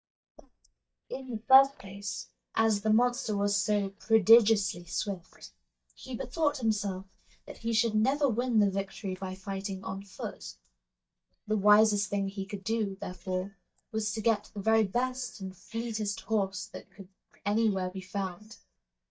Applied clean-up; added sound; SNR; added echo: neural mask model DeepFilterNet 3.